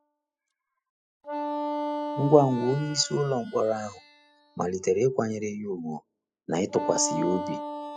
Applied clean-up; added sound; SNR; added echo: classical method spectral subtraction.